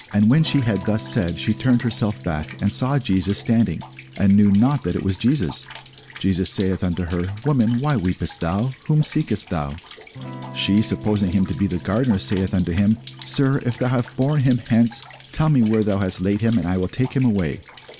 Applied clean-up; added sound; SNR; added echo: none; Rain + Electric guitar / Strum; 18 dB; none.